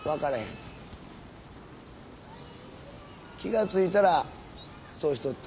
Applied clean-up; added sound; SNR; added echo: none; none; none; none.